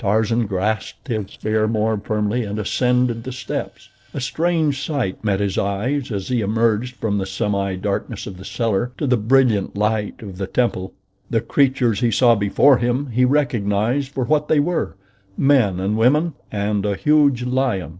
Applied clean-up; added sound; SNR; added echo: neural separator model SepFormer DNS4.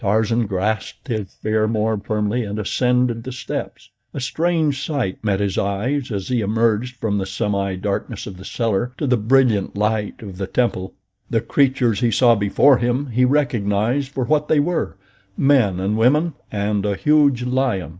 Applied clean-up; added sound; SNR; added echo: neural mask model DeepFilterNet 3.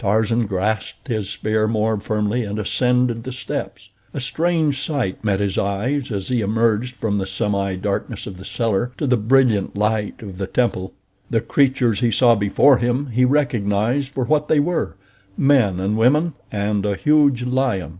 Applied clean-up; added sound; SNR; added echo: none; none; none; none.